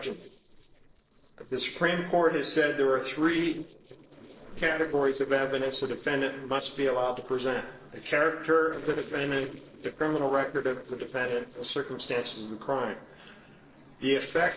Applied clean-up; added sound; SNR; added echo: neural separator model SepFormer DNS4.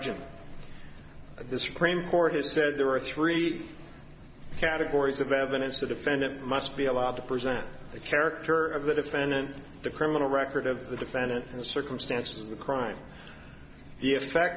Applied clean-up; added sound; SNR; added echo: none; none; none; none.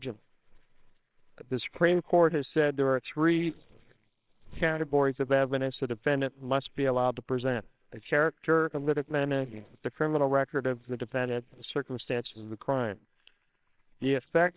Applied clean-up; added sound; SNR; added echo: neural separator model SepFormer WHAMR!.